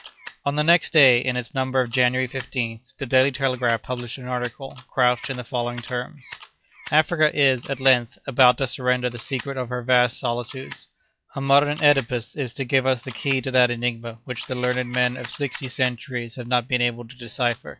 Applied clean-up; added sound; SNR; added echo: classical method log-MMSE.